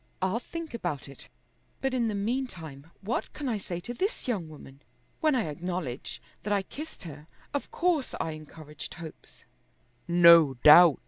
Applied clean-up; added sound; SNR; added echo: none; none; none; none.